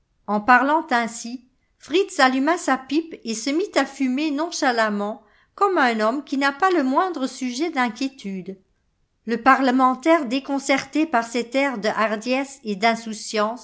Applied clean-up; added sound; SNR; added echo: none; none; none; none.